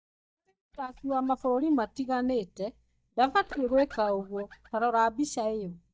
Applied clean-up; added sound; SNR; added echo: neural mask model DeepFilterNet 3.